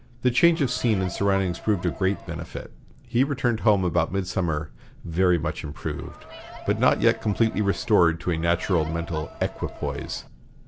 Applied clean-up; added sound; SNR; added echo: none; Crowd; 17 dB; none.